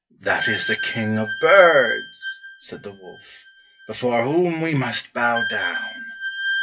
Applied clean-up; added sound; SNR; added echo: classical method WPE with log-MMSE.